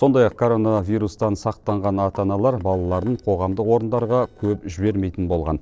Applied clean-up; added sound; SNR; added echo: neural separator model SepFormer DNS4.